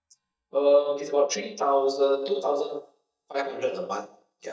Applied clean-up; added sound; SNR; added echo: neural mask model DeepFilterNet 3.